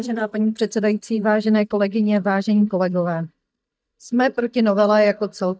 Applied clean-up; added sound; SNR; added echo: neural mask model DeepFilterNet 3.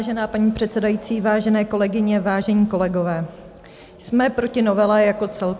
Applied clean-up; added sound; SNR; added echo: none; none; none; none.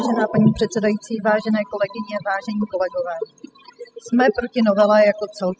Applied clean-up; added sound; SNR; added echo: classical method spectral subtraction.